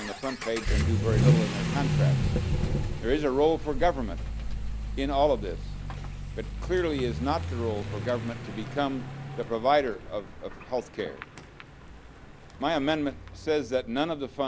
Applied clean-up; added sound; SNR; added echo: none; Accelerating, revving, vroom / Vehicle; 0 dB; none.